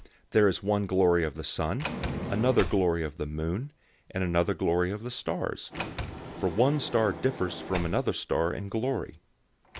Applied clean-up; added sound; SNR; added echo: none; Sliding door; 12 dB; none.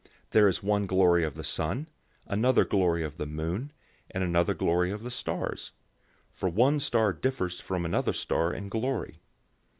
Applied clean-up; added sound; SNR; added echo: none; none; none; none.